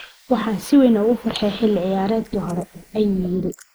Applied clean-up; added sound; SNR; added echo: neural mask model Resemble Enhance denoiser.